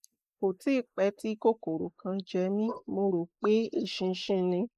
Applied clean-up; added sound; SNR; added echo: neural mask model Resemble Enhance denoiser.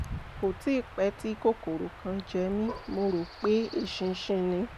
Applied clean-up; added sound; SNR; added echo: none; Stream / Chirp, tweet / Wind; 13 dB; none.